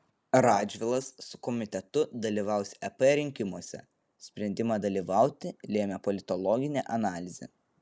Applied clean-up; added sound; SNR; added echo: none; none; none; none.